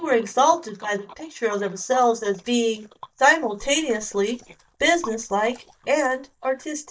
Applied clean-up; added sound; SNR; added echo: neural mask model DeepFilterNet 3.